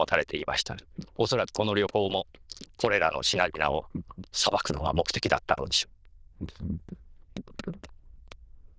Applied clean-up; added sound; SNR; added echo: neural diffusion model UNIVERSE++.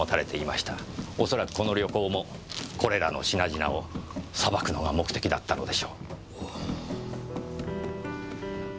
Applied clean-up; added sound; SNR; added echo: none; Run; 12 dB; none.